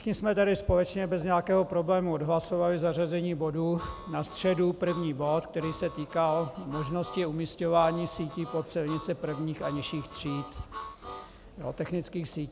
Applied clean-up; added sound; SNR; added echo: none; Harmonica; 14 dB; none.